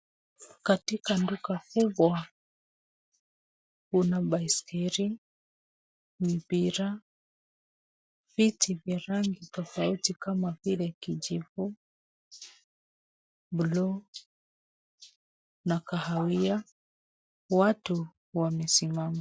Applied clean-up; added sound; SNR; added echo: none; none; none; none.